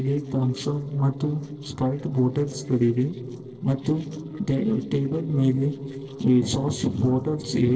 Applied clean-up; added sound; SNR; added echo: neural separator model SepFormer DNS4.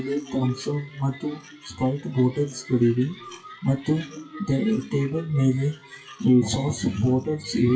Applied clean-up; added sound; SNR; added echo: classical method WPE with log-MMSE.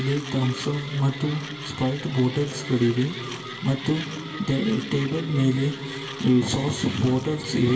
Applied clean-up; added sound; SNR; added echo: none; Mechanisms; 13 dB; reverberation time 2.5 s.